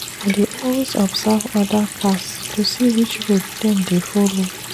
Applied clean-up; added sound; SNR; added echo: none; Water tap, faucet; 11 dB; none.